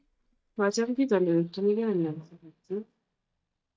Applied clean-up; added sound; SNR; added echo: neural mask model DeepFilterNet 3.